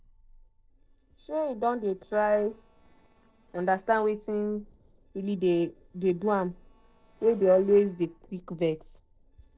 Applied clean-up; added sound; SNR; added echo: neural separator model SepFormer DNS4.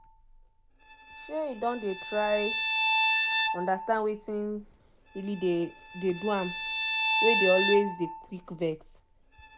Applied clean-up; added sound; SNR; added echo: none; Bowed string instrument; 0 dB; none.